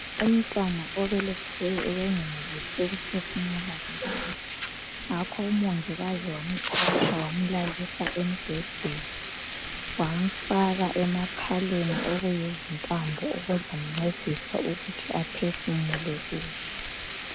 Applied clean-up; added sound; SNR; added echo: none; Frying (food); 3 dB; none.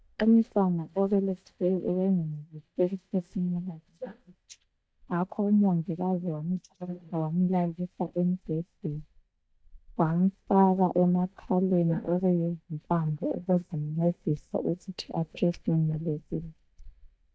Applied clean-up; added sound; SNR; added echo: neural mask model DeepFilterNet 3.